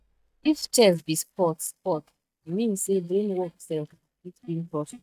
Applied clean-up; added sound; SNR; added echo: neural mask model DeepFilterNet 3.